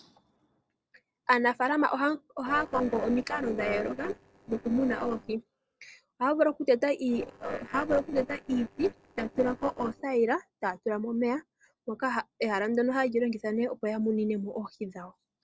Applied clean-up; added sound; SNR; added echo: neural separator model SepFormer DNS4.